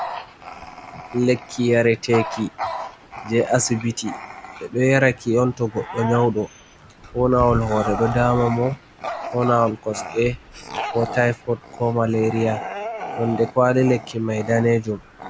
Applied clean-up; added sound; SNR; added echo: none; Bark / Growling; 11 dB; none.